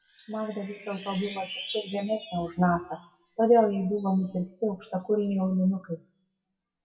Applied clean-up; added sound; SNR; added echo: classical method WPE with log-MMSE.